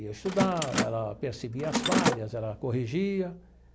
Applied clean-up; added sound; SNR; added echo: none; Mechanisms; 1 dB; none.